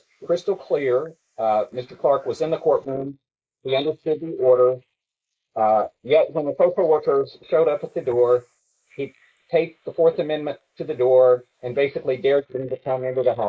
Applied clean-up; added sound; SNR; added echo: neural mask model Resemble Enhance denoiser.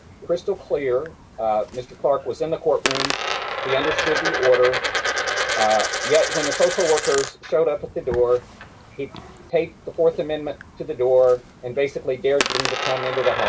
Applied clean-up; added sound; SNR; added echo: none; Coin (dropping); 5 dB; none.